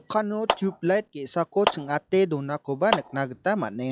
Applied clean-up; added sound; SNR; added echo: classical method log-MMSE.